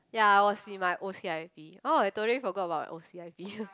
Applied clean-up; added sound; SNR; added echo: none; none; none; none.